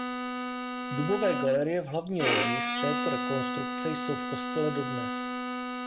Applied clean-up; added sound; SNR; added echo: none; Bowed string instrument; 0 dB; none.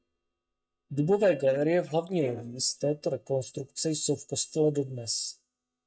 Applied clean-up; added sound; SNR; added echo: neural mask model DeepFilterNet 3.